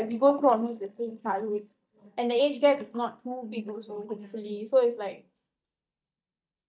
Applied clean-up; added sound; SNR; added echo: neural mask model DeepFilterNet 3.